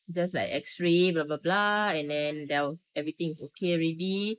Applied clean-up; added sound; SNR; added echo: neural mask model Resemble Enhance denoiser.